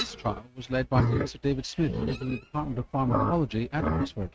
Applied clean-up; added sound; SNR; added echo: neural mask model RNNoise.